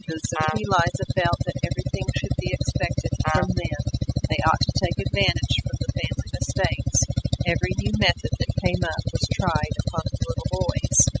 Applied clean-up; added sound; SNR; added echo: classical method spectral subtraction.